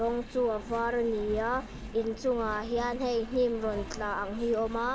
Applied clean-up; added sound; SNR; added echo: none; Engine; 11 dB; none.